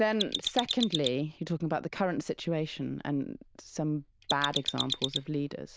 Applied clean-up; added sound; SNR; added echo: neural diffusion model UNIVERSE++.